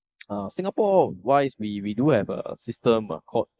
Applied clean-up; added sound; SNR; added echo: neural mask model Resemble Enhance denoiser.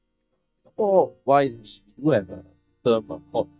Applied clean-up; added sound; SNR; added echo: neural mask model DeepFilterNet 3.